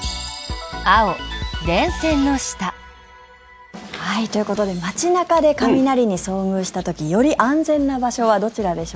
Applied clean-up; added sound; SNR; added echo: none; none; none; none.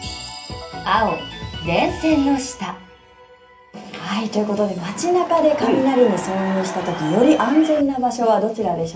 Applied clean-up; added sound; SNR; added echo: none; Crowd / Cheering; 10 dB; reverberation time 0.3 s.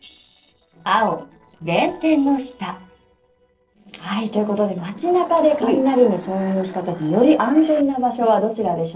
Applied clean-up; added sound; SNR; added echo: neural separator model SepFormer DNS4.